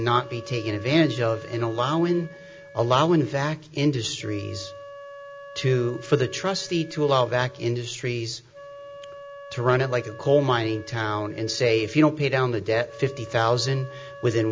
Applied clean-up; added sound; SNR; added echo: none; Wind instrument, woodwind instrument; 18 dB; none.